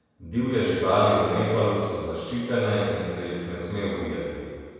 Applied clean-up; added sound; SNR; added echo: none; none; none; reverberation time 1.9 s.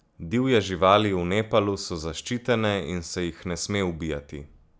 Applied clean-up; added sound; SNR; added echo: none; none; none; none.